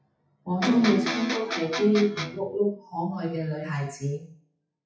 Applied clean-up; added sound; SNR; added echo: classical method WPE with log-MMSE.